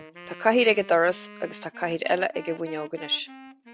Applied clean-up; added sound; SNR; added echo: none; Wind instrument, woodwind instrument; 19 dB; none.